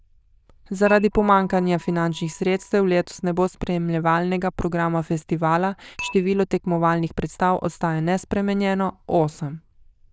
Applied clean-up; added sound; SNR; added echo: neural diffusion model UNIVERSE++.